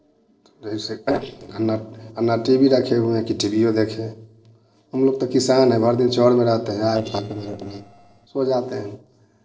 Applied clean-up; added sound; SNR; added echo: neural separator model SepFormer DNS4.